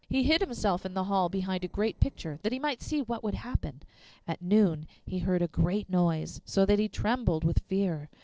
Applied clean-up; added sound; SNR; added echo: neural separator model SepFormer DNS4.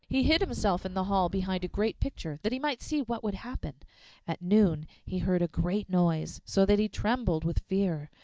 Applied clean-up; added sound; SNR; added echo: neural mask model DeepFilterNet 3.